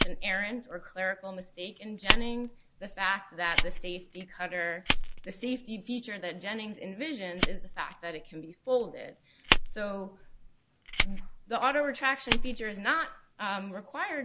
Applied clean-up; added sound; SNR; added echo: none; Fire; -1 dB; none.